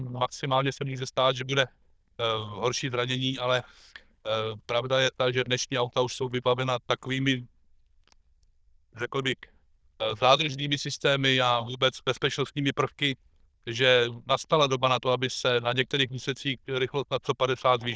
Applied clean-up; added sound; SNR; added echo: neural diffusion model UNIVERSE++.